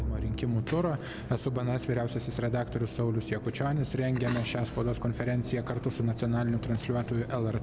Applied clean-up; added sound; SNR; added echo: none; Musical instrument; 9 dB; none.